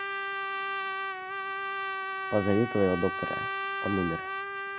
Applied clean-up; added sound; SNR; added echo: none; Trumpet; 1 dB; none.